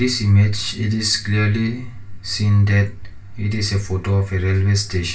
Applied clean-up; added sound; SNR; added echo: none; none; none; reverberation time 0.3 s.